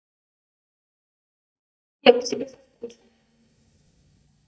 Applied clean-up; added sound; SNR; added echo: neural mask model DeepFilterNet 3.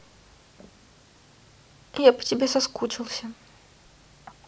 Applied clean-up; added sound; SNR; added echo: none; none; none; none.